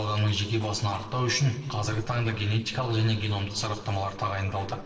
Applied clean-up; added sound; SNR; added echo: neural separator model SepFormer DNS4.